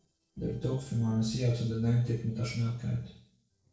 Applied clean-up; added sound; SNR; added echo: neural separator model SepFormer DNS4.